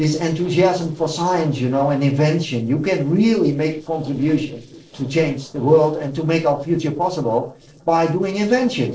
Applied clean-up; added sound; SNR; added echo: neural separator model SepFormer DNS4.